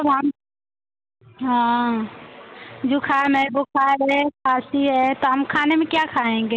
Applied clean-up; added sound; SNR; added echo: none; none; none; none.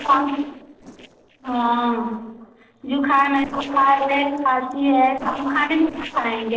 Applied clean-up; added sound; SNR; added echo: neural separator model SepFormer DNS4.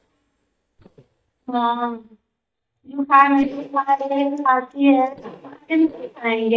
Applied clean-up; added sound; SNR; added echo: neural mask model DeepFilterNet 3.